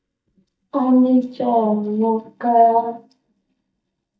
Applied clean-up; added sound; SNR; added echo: neural mask model DeepFilterNet 3.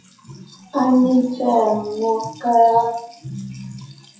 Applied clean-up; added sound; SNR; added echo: classical method WPE with log-MMSE.